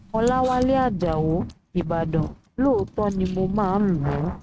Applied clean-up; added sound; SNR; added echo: neural mask model RNNoise.